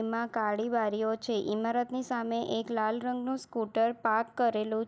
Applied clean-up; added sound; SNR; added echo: none; none; none; none.